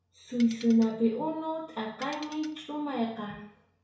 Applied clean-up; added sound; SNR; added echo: none; Tools; 19 dB; reverberation time 0.6 s.